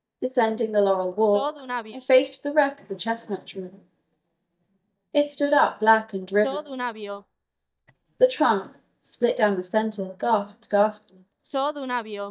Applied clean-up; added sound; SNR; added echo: neural mask model DeepFilterNet 3.